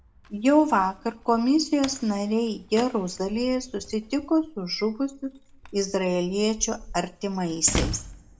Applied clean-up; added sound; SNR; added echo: none; Slam; 13 dB; reverberation time 0.3 s.